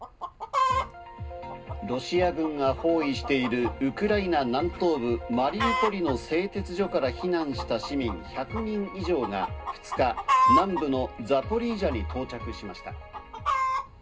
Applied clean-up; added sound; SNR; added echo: none; Chicken, rooster; 4 dB; reverberation time 0.2 s.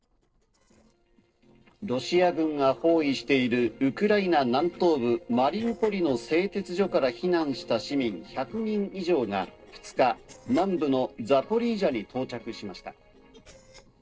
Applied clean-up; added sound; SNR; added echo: neural separator model SepFormer DNS4.